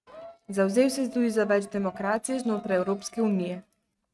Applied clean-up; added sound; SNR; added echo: neural mask model RNNoise.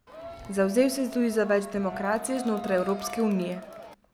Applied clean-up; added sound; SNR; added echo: none; Crowd; 12 dB; none.